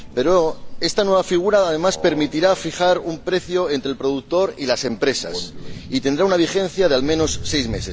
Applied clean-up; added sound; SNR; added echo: none; Crow; 12 dB; none.